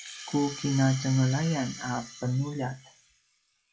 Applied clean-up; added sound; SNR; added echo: classical method log-MMSE.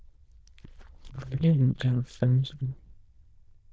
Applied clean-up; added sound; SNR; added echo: neural diffusion model UNIVERSE++.